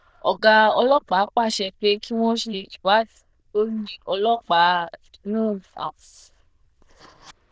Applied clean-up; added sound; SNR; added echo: neural diffusion model UNIVERSE++.